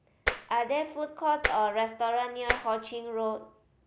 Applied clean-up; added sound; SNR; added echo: none; Tap; 3 dB; none.